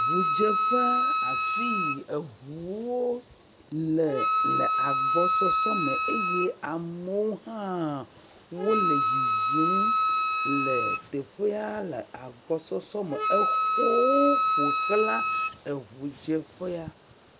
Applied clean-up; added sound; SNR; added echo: none; Wind instrument, woodwind instrument; -2 dB; none.